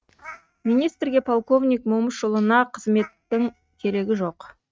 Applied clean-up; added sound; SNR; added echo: neural mask model RNNoise.